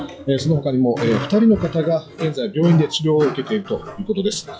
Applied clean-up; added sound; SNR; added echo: classical method WPE with log-MMSE.